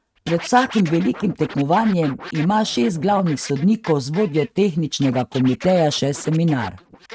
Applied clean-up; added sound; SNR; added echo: neural mask model RNNoise.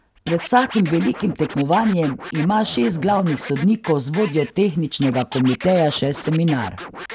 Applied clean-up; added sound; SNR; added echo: none; Scratching (performance technique); 15 dB; none.